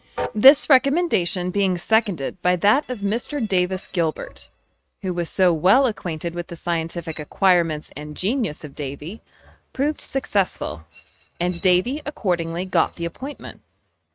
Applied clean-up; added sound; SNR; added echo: neural mask model RNNoise.